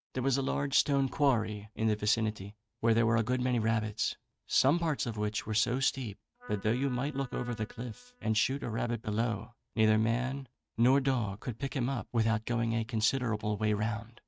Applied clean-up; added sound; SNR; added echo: neural mask model RNNoise.